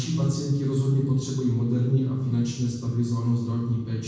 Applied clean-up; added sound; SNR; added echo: none; none; none; reverberation time 1.1 s.